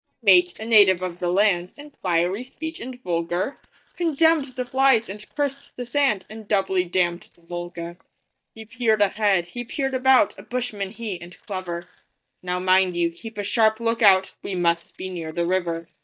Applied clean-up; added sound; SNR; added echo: neural mask model DeepFilterNet 3.